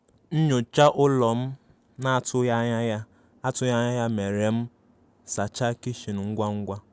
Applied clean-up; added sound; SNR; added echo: none; none; none; none.